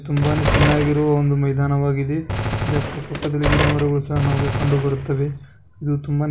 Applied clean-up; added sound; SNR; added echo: none; Gunshot, gunfire + Door; 4 dB; none.